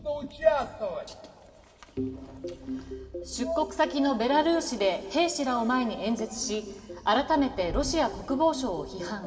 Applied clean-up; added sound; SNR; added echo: none; Thunder / Rain; 18 dB; reverberation time 2.0 s.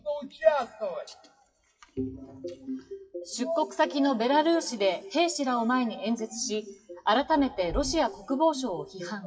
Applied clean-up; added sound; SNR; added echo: classical method WPE with log-MMSE.